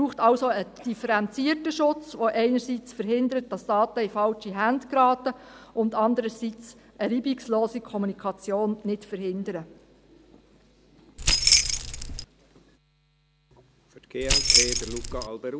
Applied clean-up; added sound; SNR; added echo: none; Keys jangling; -4 dB; none.